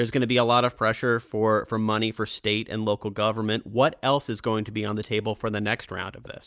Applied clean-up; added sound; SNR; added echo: none; none; none; none.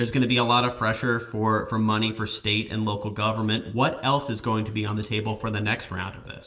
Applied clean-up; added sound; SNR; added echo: none; none; none; reverberation time 0.8 s.